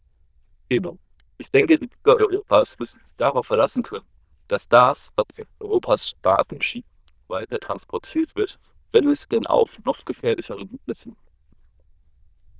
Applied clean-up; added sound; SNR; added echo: neural diffusion model UNIVERSE++.